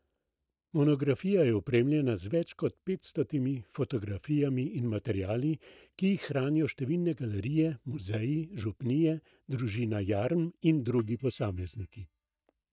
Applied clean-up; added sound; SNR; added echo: neural mask model DeepFilterNet 3.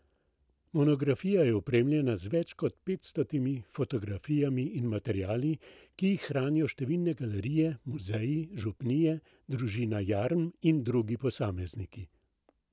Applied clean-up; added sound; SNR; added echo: none; none; none; none.